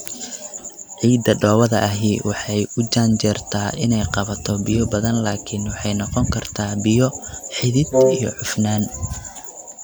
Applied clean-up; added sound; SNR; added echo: none; Wind instrument, woodwind instrument; -2 dB; none.